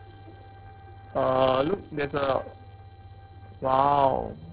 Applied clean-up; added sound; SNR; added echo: neural separator model SepFormer DNS4.